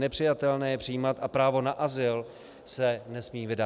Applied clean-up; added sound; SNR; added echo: none; none; none; none.